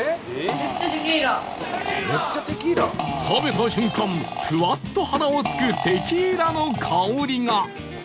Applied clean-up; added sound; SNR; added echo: none; Fart; 8 dB; none.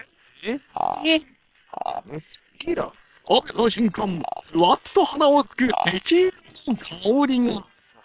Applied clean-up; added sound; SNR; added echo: neural separator model SepFormer WHAM!.